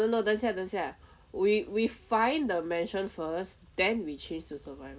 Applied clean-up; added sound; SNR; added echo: none; none; none; none.